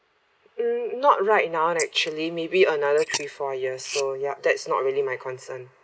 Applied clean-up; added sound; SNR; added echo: neural mask model Resemble Enhance denoiser.